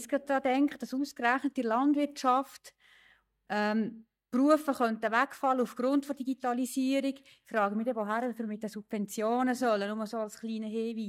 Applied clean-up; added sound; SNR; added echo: neural mask model DeepFilterNet 3.